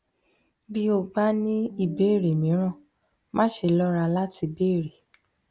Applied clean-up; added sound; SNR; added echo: none; none; none; none.